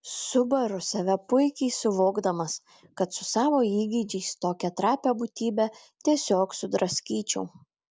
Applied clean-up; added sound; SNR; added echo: none; none; none; none.